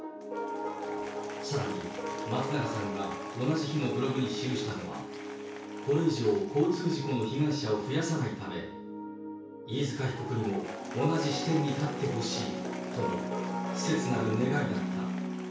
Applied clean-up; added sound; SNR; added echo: none; Applause / Crowd; 16 dB; reverberation time 0.6 s.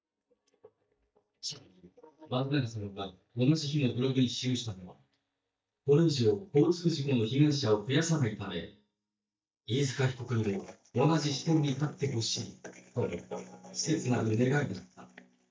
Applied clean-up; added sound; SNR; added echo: neural mask model DeepFilterNet 3.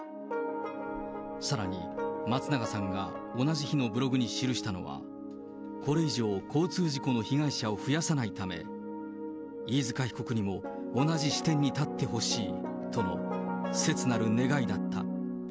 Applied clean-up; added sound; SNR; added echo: none; none; none; none.